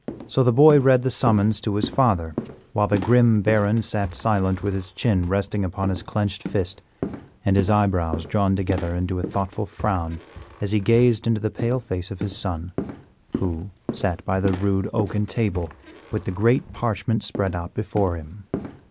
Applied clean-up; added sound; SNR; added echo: none; Walk, footsteps; 13 dB; none.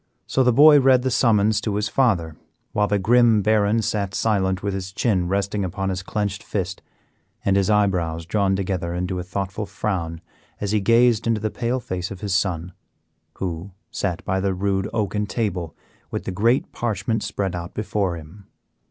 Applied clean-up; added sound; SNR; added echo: none; none; none; none.